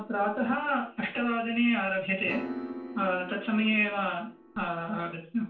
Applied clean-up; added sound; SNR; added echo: none; Piano; 14 dB; reverberation time 0.3 s.